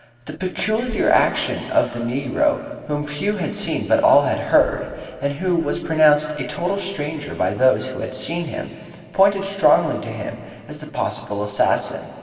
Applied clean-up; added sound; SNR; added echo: none; none; none; reverberation time 2.4 s.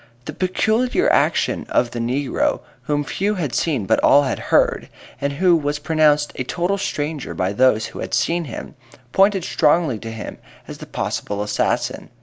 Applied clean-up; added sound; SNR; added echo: none; none; none; none.